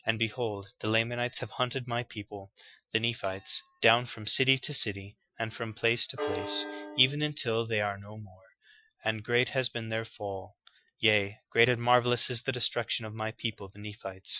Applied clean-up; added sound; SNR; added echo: classical method Wiener filter.